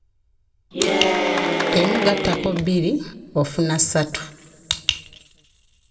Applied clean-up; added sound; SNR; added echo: none; Applause / Cheering; -1 dB; reverberation time 1.3 s.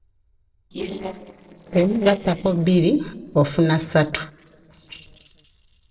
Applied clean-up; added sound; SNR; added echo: neural separator model SepFormer DNS4.